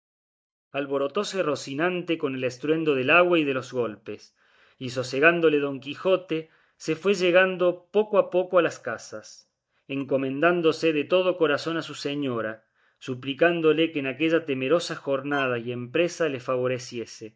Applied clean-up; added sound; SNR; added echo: neural mask model DeepFilterNet 3.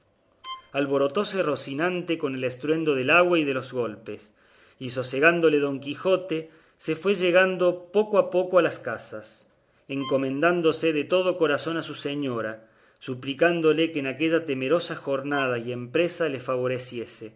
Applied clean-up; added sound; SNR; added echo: none; Bowed string instrument; 20 dB; none.